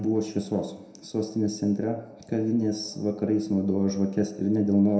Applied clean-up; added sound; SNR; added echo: none; none; none; reverberation time 0.5 s.